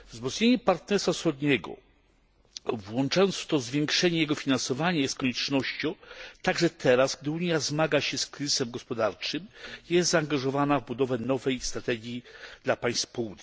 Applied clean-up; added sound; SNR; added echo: none; none; none; none.